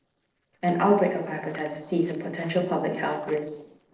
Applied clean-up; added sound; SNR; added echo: neural separator model SepFormer DNS4.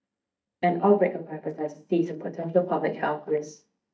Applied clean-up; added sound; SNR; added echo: neural mask model DeepFilterNet 3.